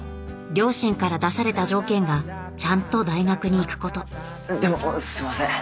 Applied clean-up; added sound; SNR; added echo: none; none; none; none.